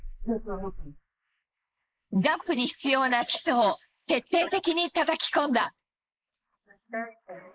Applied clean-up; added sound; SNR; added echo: neural mask model Resemble Enhance denoiser.